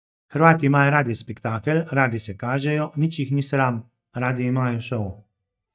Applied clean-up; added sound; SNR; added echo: neural mask model DeepFilterNet 3.